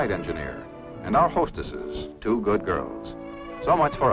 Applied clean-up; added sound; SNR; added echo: none; none; none; none.